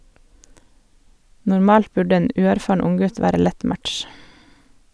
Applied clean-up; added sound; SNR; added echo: none; none; none; none.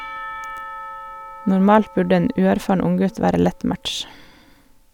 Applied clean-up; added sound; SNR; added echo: none; Church bell / Percussion; 17 dB; none.